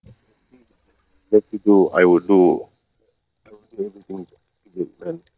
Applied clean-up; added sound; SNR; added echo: neural mask model DeepFilterNet 3.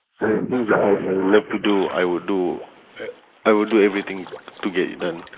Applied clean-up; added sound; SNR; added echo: neural mask model Resemble Enhance denoiser.